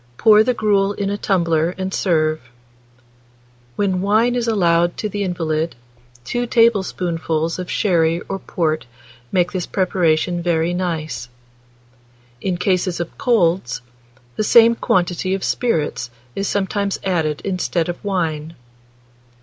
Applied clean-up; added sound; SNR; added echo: none; none; none; none.